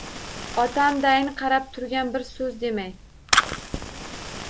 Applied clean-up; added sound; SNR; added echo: none; Fire; 5 dB; none.